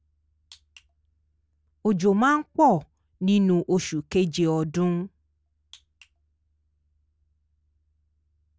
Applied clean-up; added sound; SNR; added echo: none; none; none; none.